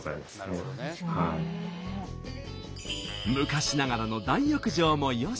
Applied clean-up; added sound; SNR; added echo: none; none; none; none.